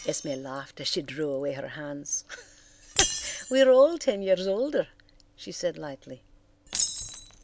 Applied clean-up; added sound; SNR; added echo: none; Shatter; 9 dB; none.